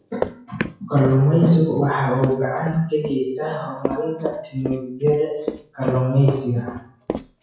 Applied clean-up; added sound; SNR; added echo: classical method WPE with log-MMSE.